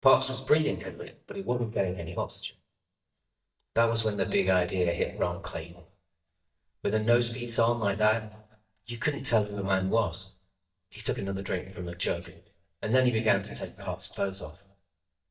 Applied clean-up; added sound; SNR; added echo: neural mask model DeepFilterNet 3.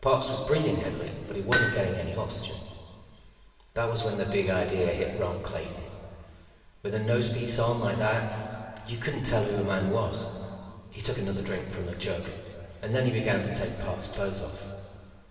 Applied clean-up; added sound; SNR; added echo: none; Hammer; 2 dB; reverberation time 2.5 s.